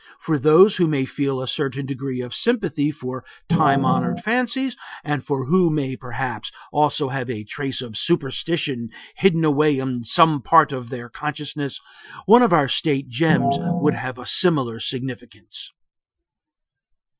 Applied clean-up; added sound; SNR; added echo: classical method Wiener filter.